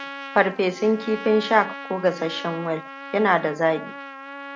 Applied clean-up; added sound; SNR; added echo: none; Trumpet; 13 dB; none.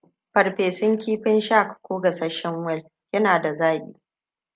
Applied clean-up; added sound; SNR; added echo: none; none; none; none.